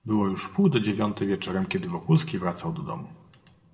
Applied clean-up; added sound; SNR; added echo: none; none; none; reverberation time 1.3 s.